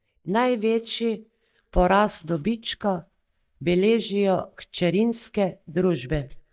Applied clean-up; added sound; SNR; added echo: neural mask model DeepFilterNet 3.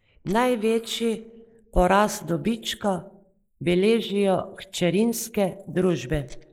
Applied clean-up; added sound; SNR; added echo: neural mask model Resemble Enhance denoiser.